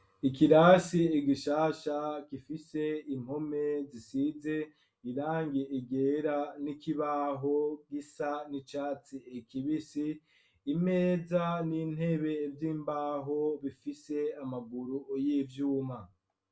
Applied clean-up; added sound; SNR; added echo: none; none; none; none.